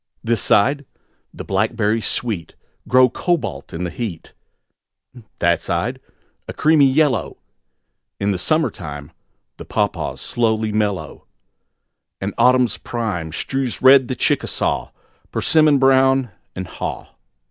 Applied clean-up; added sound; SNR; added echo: none; none; none; none.